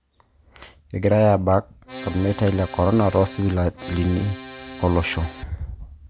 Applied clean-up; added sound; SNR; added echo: none; Accordion; 13 dB; none.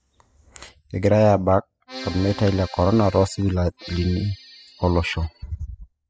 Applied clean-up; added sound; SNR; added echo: classical method spectral subtraction.